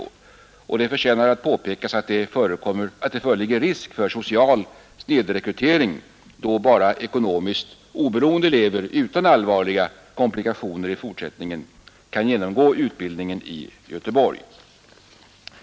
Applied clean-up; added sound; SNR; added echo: none; none; none; none.